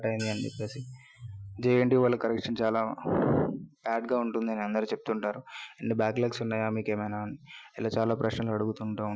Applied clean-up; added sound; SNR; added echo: classical method Wiener filter.